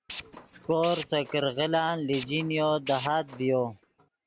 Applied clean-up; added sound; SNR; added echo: none; Tools; 11 dB; none.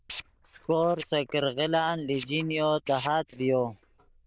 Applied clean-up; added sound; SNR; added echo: neural diffusion model UNIVERSE++.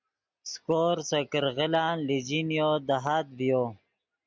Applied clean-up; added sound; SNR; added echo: none; none; none; none.